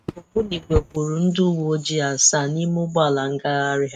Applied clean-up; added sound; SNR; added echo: neural mask model RNNoise.